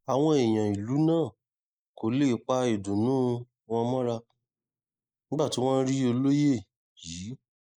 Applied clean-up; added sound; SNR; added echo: neural mask model Resemble Enhance denoiser.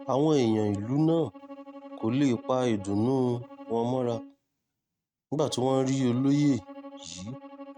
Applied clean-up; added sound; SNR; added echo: neural mask model RNNoise.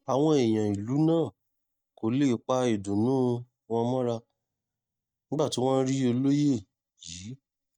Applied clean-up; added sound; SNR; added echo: neural mask model DeepFilterNet 3.